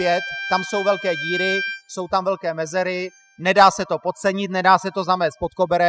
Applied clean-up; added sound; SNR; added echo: classical method spectral subtraction.